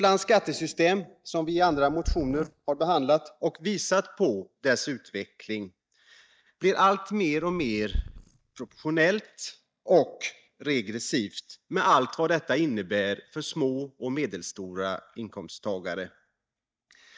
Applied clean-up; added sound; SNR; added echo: neural mask model DeepFilterNet 3.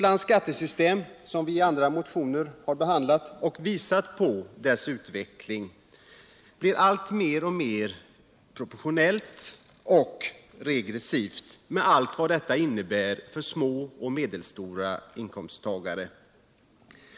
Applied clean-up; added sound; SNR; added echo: none; none; none; none.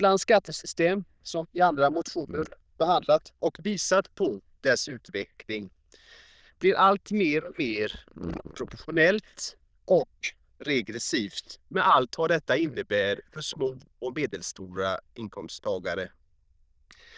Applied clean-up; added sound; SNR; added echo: neural diffusion model UNIVERSE++.